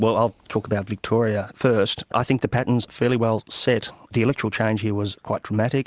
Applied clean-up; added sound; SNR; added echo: none; none; none; none.